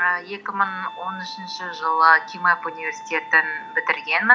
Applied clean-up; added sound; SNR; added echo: none; Wind instrument, woodwind instrument; 16 dB; none.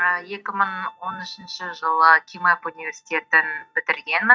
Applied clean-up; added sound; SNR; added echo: neural mask model RNNoise.